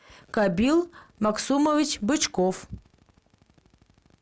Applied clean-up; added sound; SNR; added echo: none; none; none; none.